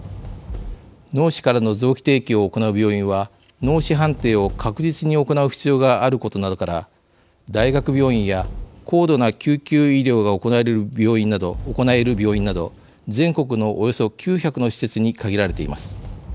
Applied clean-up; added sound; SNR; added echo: none; Fireworks; 16 dB; none.